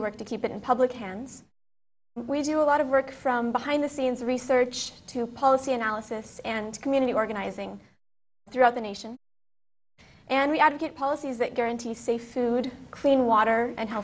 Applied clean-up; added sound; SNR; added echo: none; none; none; none.